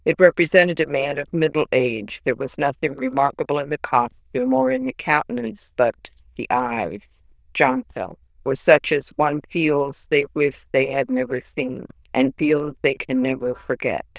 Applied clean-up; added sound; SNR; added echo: neural diffusion model UNIVERSE++.